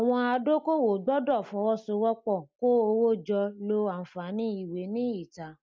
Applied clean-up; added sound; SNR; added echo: none; none; none; none.